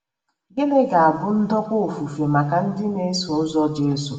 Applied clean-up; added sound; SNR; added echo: none; none; none; reverberation time 0.8 s.